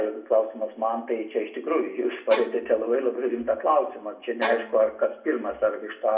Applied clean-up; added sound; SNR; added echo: none; Bowed string instrument; 11 dB; reverberation time 0.8 s.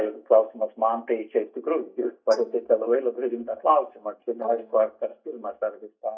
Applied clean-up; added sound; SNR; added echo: neural mask model DeepFilterNet 3.